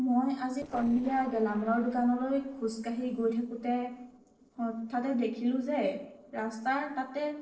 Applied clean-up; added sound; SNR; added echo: neural separator model SepFormer DNS4.